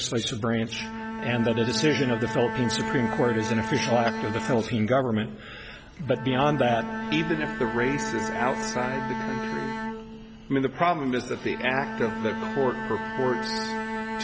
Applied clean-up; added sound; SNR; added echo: none; Bowed string instrument; 6 dB; none.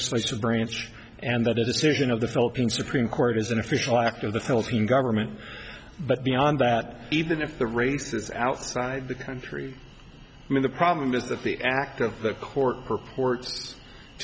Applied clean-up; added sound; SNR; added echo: none; none; none; none.